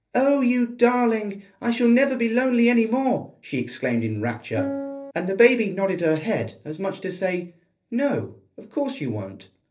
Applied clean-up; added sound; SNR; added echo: neural separator model SepFormer DNS4.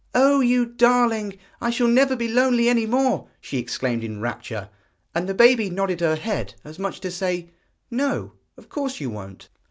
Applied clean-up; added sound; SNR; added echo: none; none; none; none.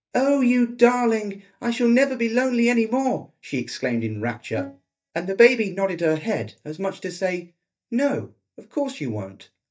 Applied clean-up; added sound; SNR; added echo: neural mask model DeepFilterNet 3.